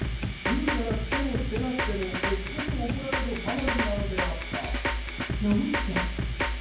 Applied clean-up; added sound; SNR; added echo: none; Drum kit; -3 dB; reverberation time 0.9 s.